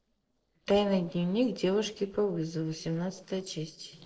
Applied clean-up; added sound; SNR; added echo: neural separator model SepFormer DNS4.